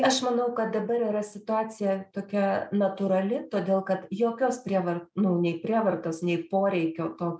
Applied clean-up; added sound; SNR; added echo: none; none; none; none.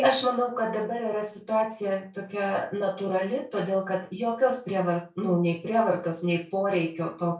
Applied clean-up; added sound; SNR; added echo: none; none; none; reverberation time 0.3 s.